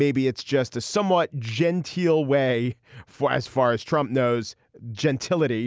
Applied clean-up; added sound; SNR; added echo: none; none; none; none.